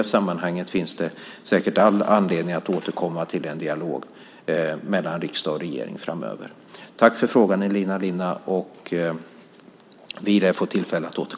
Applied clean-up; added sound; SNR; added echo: none; none; none; none.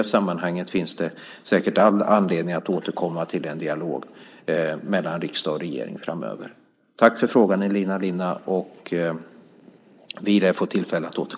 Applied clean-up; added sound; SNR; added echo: neural mask model Resemble Enhance denoiser.